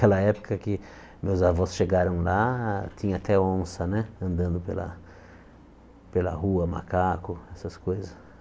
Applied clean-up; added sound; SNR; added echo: none; none; none; none.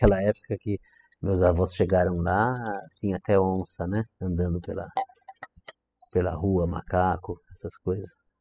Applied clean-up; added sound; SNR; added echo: classical method spectral subtraction.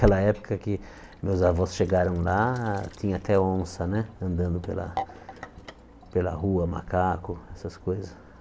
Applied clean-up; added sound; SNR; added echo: none; Sink (filling or washing); 13 dB; none.